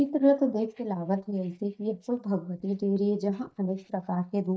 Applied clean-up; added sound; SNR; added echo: neural mask model DeepFilterNet 3.